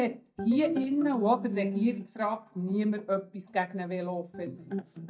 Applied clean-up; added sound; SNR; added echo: neural mask model DeepFilterNet 3.